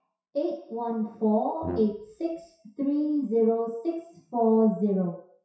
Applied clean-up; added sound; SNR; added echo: classical method WPE with log-MMSE.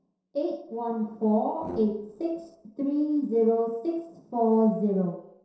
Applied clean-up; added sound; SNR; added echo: neural separator model SepFormer DNS4.